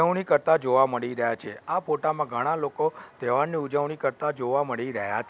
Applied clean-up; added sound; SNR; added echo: none; none; none; none.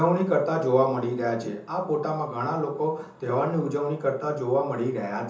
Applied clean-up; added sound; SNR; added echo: none; none; none; reverberation time 0.6 s.